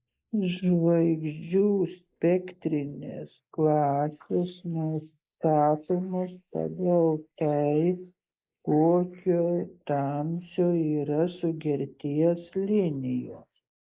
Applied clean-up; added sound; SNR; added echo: neural mask model Resemble Enhance denoiser.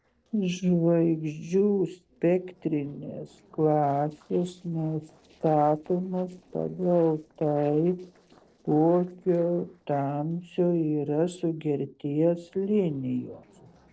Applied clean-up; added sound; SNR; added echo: neural separator model SepFormer DNS4.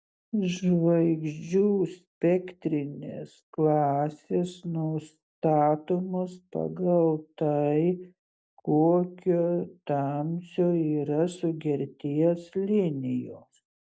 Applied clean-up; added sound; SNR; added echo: none; none; none; none.